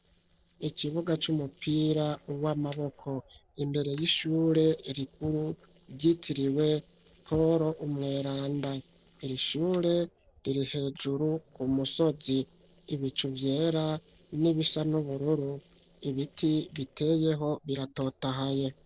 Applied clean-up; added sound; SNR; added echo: neural separator model SepFormer DNS4.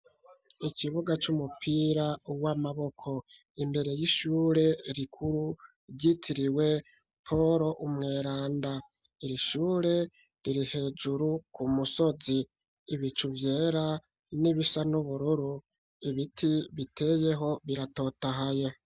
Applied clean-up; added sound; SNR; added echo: none; none; none; none.